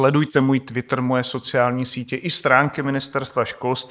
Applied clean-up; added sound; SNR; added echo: neural mask model Resemble Enhance denoiser.